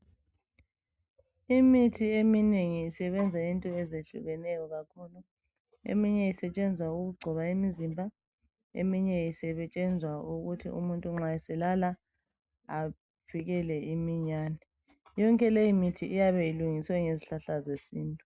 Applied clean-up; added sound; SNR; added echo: none; none; none; none.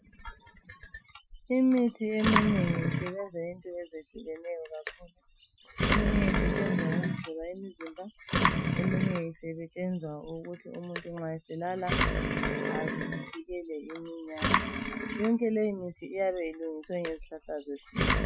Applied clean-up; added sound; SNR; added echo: classical method Wiener filter.